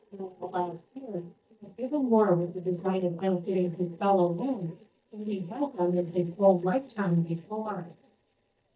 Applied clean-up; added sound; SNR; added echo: neural mask model DeepFilterNet 3.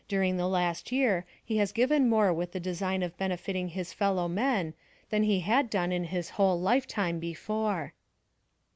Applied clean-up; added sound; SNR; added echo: none; none; none; none.